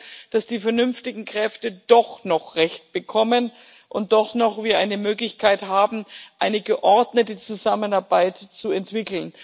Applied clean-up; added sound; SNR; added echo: none; none; none; none.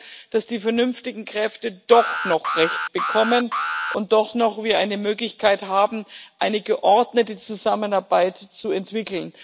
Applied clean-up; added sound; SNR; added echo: none; Alarm; 6 dB; none.